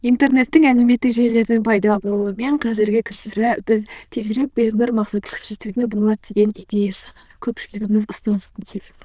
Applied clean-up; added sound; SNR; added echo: neural diffusion model UNIVERSE++.